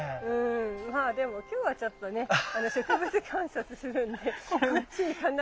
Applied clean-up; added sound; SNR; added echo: none; none; none; none.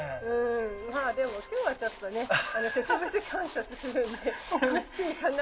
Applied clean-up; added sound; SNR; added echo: none; Tools; 17 dB; reverberation time 1.8 s.